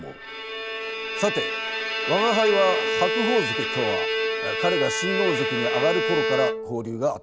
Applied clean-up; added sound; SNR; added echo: none; Bowed string instrument; 0 dB; none.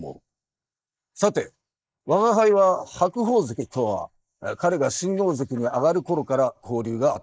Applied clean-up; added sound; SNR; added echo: neural mask model Resemble Enhance denoiser.